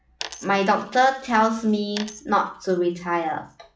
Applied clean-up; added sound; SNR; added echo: classical method log-MMSE.